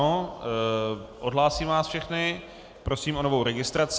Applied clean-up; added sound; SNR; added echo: none; none; none; none.